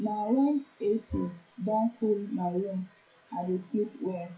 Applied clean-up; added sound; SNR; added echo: classical method WPE with log-MMSE.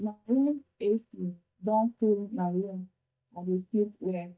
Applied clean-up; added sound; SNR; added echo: neural mask model DeepFilterNet 3.